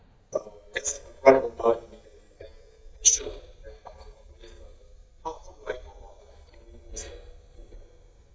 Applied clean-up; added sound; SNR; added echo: neural mask model DeepFilterNet 3.